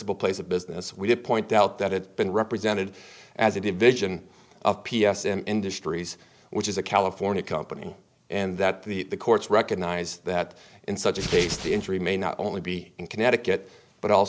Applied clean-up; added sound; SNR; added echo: none; Hands; 7 dB; none.